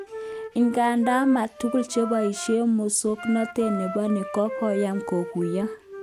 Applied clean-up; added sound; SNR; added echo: none; Wind instrument, woodwind instrument; 11 dB; none.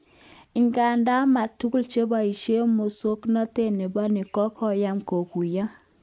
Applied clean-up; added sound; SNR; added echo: none; none; none; none.